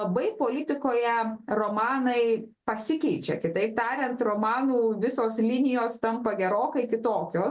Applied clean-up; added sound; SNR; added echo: none; none; none; none.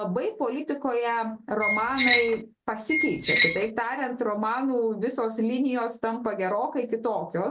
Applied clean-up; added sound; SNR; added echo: none; Squeak; -2 dB; none.